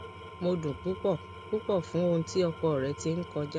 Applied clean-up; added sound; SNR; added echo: none; Engine / Tools; 14 dB; none.